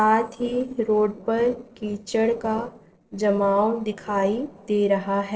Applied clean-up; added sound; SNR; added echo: neural separator model SepFormer DNS4.